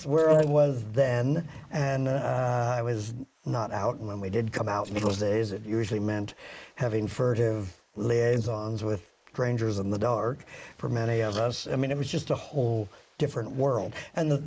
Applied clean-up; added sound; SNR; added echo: neural mask model Resemble Enhance denoiser.